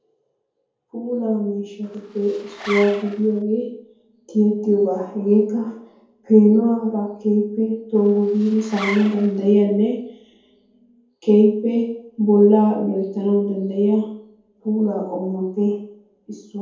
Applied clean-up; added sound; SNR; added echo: none; Zipper (clothing); 14 dB; reverberation time 0.7 s.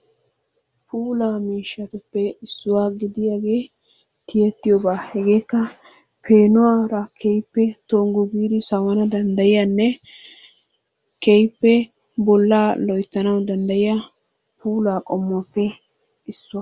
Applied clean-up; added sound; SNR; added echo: none; none; none; none.